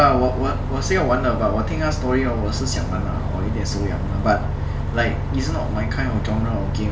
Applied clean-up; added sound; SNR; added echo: none; Bus; 0 dB; reverberation time 0.5 s.